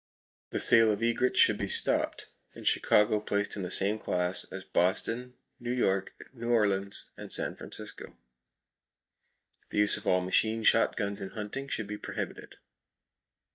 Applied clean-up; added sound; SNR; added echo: neural mask model DeepFilterNet 3.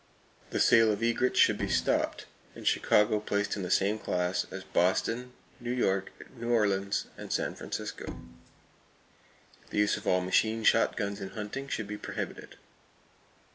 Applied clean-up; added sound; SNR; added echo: none; Bowed string instrument; 14 dB; none.